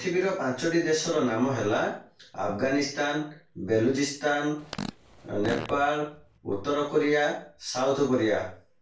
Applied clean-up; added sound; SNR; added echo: none; Fart; 12 dB; reverberation time 0.3 s.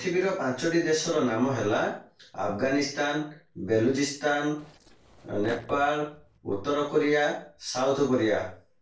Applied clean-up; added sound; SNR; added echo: neural separator model SepFormer DNS4.